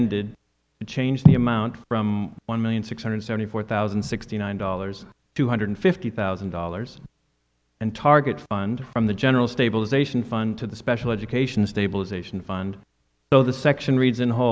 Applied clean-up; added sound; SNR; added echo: none; none; none; none.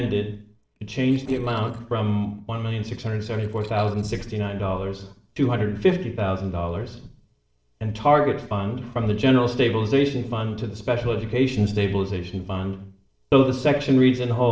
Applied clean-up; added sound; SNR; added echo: neural separator model SepFormer DNS4.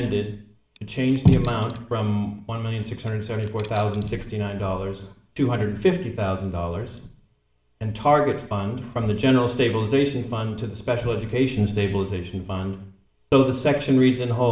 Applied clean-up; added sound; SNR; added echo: none; Coin (dropping); 16 dB; reverberation time 0.6 s.